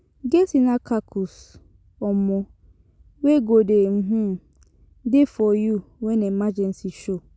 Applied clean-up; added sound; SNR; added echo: none; none; none; none.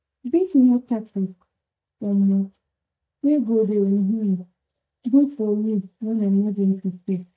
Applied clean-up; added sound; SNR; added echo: neural mask model DeepFilterNet 3.